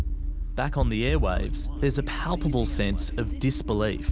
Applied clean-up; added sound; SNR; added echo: none; none; none; none.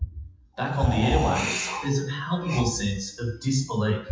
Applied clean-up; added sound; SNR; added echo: classical method WPE with log-MMSE.